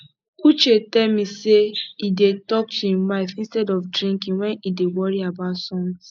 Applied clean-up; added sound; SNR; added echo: neural mask model Resemble Enhance denoiser.